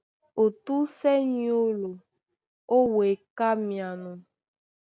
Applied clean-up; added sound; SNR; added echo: none; none; none; none.